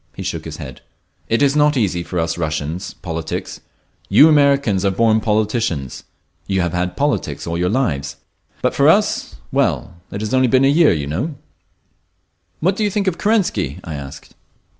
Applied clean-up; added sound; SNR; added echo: none; none; none; none.